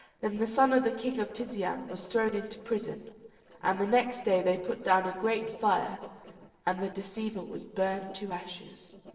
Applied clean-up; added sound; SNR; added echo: neural separator model SepFormer DNS4.